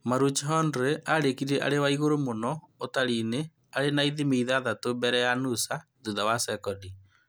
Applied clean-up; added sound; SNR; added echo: none; none; none; none.